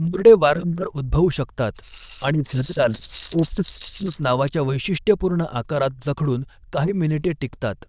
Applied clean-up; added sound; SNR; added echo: neural diffusion model UNIVERSE++.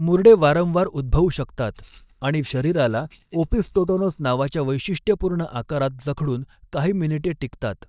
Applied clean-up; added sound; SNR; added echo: neural mask model DeepFilterNet 3.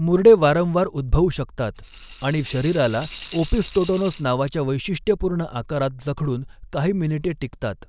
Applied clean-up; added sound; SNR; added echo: none; Rattle (instrument); 20 dB; none.